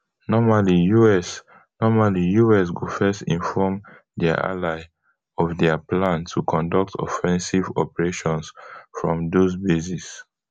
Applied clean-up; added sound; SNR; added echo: none; none; none; none.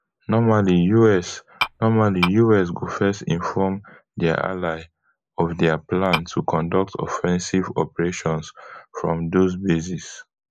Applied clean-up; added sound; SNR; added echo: neural mask model Resemble Enhance denoiser.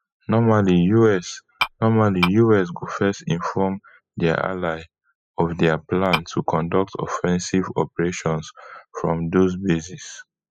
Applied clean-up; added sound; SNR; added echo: classical method spectral subtraction.